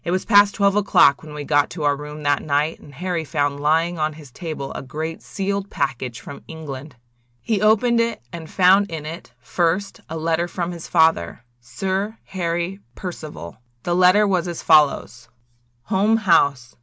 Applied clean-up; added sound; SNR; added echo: none; none; none; none.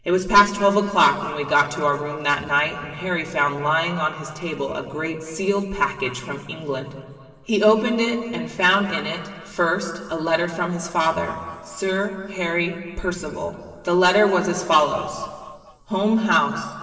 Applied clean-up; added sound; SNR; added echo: none; none; none; reverberation time 2.0 s.